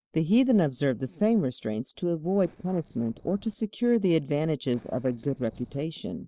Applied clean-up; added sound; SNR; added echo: neural separator model SepFormer DNS4.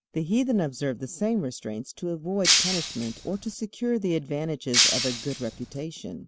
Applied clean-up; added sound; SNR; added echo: none; Shatter; -3 dB; none.